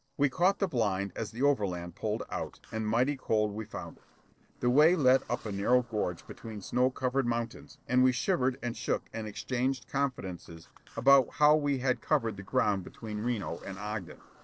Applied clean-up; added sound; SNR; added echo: neural separator model SepFormer DNS4.